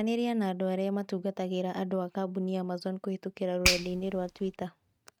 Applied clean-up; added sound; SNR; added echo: neural mask model RNNoise.